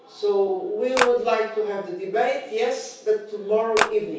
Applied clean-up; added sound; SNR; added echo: none; Clapping; 0 dB; reverberation time 0.6 s.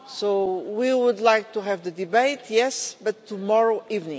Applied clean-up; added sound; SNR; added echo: none; none; none; none.